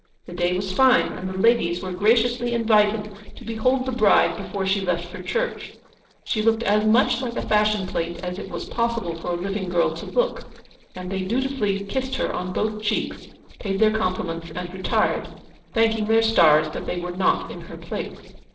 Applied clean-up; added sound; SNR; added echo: neural separator model SepFormer DNS4.